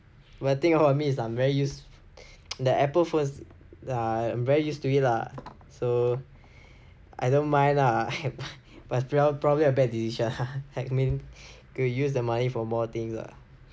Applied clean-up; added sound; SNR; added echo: none; none; none; none.